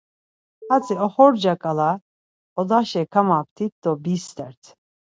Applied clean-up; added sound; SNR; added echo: none; Alarm; 14 dB; none.